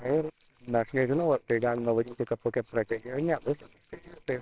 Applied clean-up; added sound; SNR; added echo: neural separator model SepFormer WHAMR!.